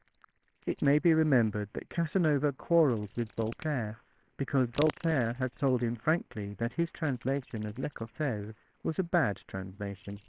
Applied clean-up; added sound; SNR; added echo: neural separator model SepFormer WHAMR!.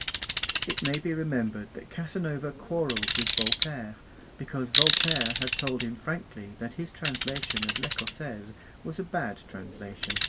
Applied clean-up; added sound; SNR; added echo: none; Tools; -1 dB; reverberation time 0.1 s.